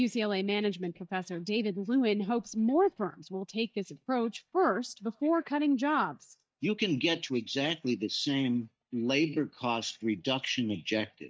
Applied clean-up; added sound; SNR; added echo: neural mask model DeepFilterNet 3.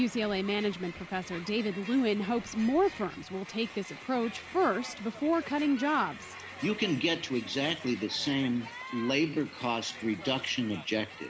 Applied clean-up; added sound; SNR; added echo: none; Crowd; 14 dB; none.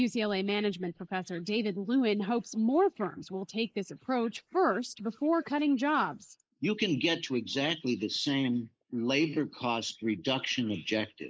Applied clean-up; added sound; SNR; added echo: neural mask model Resemble Enhance denoiser.